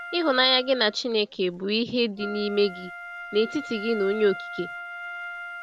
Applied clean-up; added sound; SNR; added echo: none; Wind instrument, woodwind instrument; 12 dB; none.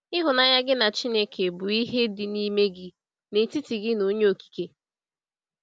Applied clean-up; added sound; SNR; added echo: none; none; none; none.